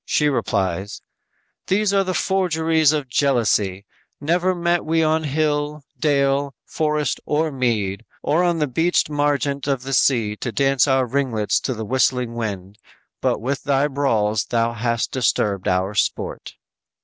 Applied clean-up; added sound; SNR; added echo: none; none; none; none.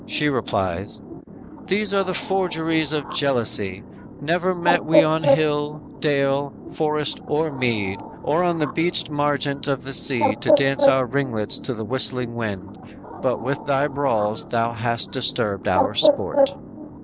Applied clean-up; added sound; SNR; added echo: none; Bird; 4 dB; none.